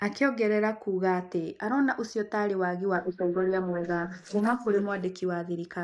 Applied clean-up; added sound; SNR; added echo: neural mask model Resemble Enhance denoiser.